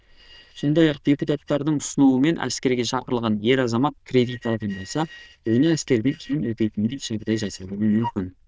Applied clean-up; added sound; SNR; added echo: neural diffusion model UNIVERSE++.